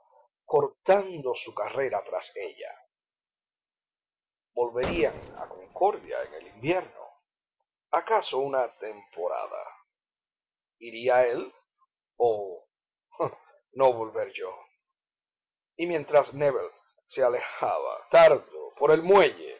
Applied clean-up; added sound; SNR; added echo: none; Gunshot, gunfire; 13 dB; none.